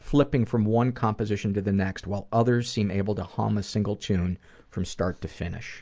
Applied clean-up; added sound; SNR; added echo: none; none; none; none.